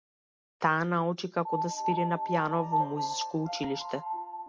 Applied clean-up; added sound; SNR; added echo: none; Piano; 1 dB; none.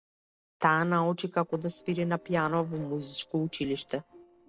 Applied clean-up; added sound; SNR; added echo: neural separator model SepFormer DNS4.